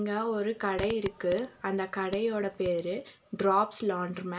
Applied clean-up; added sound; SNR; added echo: none; Fart; 15 dB; none.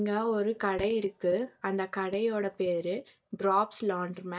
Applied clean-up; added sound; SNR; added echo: neural mask model DeepFilterNet 3.